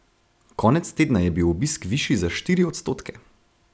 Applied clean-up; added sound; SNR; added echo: none; none; none; none.